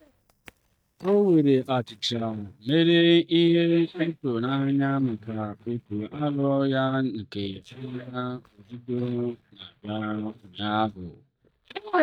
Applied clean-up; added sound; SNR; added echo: neural mask model DeepFilterNet 3.